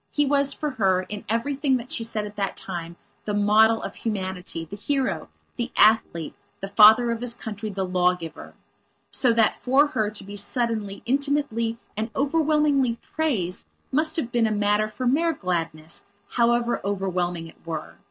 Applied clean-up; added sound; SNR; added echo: neural separator model SepFormer DNS4.